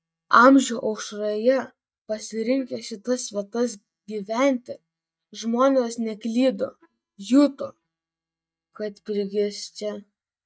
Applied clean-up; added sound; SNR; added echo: neural mask model DeepFilterNet 3.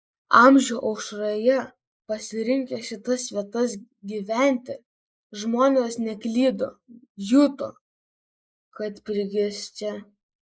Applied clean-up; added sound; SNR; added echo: neural mask model Resemble Enhance denoiser.